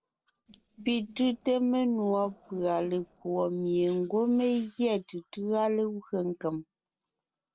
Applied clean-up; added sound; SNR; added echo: neural separator model SepFormer DNS4.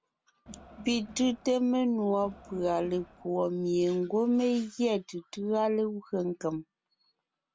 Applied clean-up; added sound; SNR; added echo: none; Crowd; 20 dB; none.